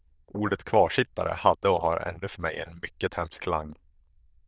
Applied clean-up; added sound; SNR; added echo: neural diffusion model UNIVERSE++.